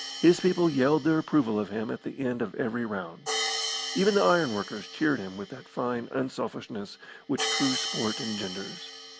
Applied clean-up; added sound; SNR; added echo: none; Hi-hat; 9 dB; none.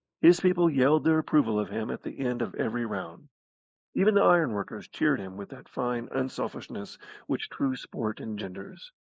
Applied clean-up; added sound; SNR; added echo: neural mask model Resemble Enhance denoiser.